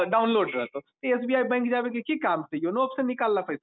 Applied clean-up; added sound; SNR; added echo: none; none; none; none.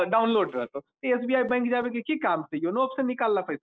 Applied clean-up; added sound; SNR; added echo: neural separator model SepFormer DNS4.